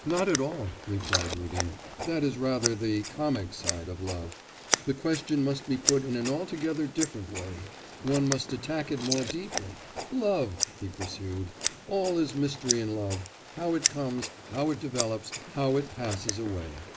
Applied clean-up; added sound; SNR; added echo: neural mask model Resemble Enhance denoiser.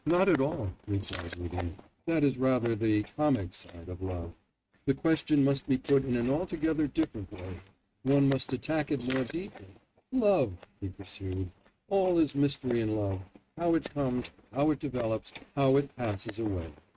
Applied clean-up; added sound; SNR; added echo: neural mask model RNNoise.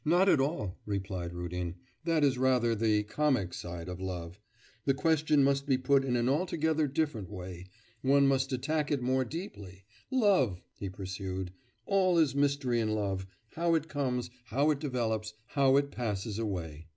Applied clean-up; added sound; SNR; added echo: none; none; none; none.